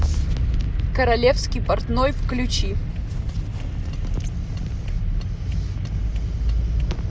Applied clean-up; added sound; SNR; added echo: none; none; none; none.